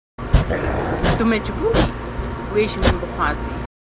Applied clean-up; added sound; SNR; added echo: none; Dog + Domestic sounds, home sounds; -4 dB; none.